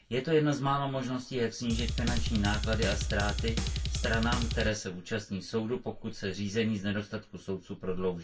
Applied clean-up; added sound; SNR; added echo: none; Drum kit; 0 dB; reverberation time 0.1 s.